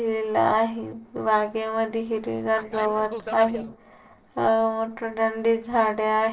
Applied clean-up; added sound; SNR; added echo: neural separator model SepFormer DNS4.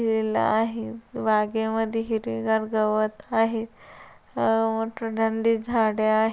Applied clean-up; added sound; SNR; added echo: none; none; none; none.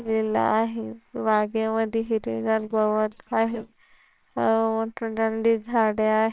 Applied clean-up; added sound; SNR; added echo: neural separator model SepFormer WHAMR!.